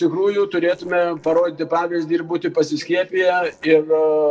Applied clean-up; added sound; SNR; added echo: neural separator model SepFormer DNS4.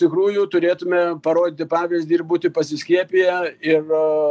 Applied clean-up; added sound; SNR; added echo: none; none; none; none.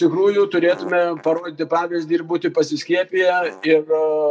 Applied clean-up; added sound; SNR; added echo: neural mask model DeepFilterNet 3.